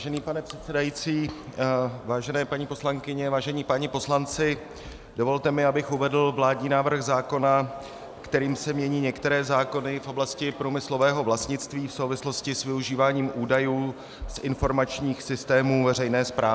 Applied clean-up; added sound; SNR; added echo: none; none; none; none.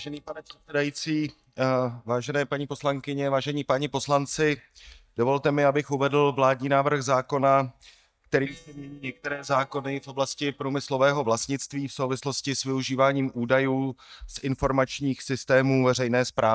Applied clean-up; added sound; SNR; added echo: neural mask model DeepFilterNet 3.